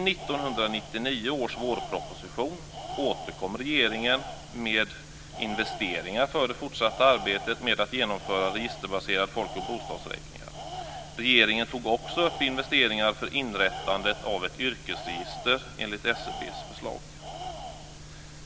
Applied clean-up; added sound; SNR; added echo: none; Tools; 13 dB; none.